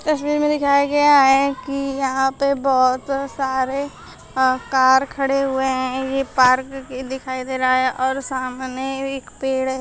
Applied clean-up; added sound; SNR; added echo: none; none; none; none.